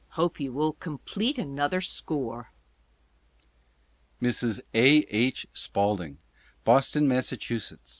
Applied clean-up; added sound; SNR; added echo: none; none; none; none.